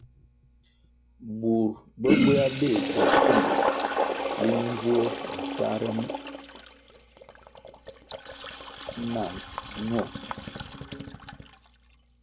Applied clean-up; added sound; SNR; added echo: none; Toilet flush; -1 dB; none.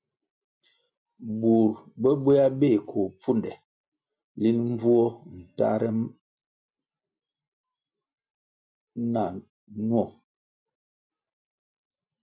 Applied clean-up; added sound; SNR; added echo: none; none; none; none.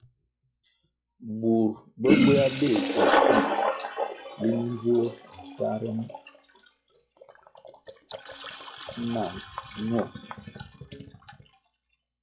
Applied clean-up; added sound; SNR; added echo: classical method log-MMSE.